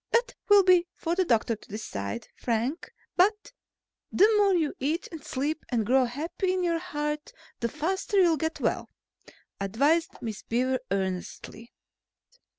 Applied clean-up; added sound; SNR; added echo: none; none; none; none.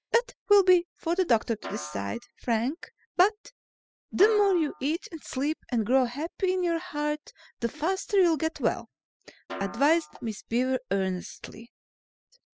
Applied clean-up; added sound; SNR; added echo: classical method spectral subtraction.